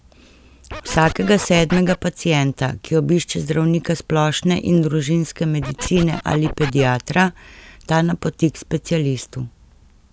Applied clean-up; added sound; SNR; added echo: none; Scratching (performance technique); 10 dB; none.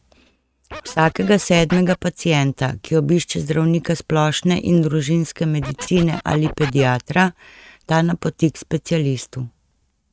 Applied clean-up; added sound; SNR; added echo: neural mask model RNNoise.